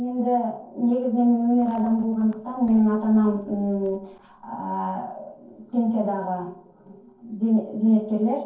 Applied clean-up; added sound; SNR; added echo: neural separator model SepFormer DNS4.